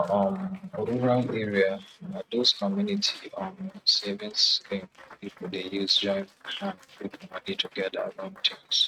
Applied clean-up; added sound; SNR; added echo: neural mask model RNNoise.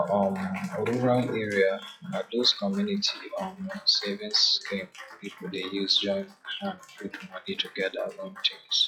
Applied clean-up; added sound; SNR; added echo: classical method log-MMSE.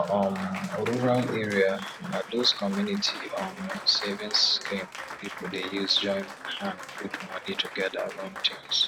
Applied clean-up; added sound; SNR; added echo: none; Applause; 11 dB; none.